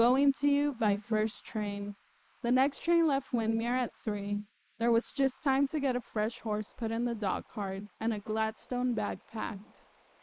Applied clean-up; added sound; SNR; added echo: neural mask model Resemble Enhance denoiser.